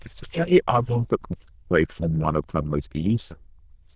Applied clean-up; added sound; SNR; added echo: neural diffusion model UNIVERSE++.